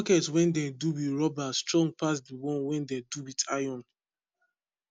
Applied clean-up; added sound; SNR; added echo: none; none; none; none.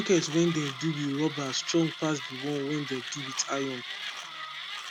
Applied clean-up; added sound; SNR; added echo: none; Mechanisms; 8 dB; none.